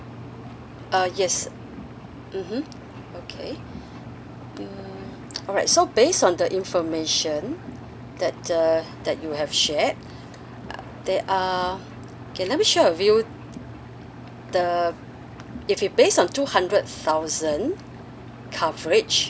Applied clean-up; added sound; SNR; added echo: none; Engine; 15 dB; none.